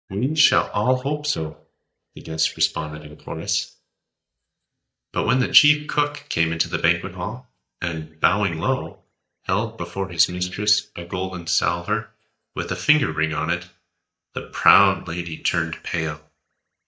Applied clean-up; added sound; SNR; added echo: neural mask model DeepFilterNet 3.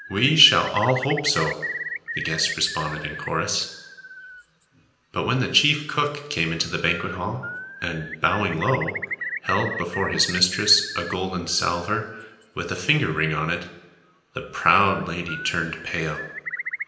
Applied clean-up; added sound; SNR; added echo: none; Bird; 10 dB; reverberation time 0.8 s.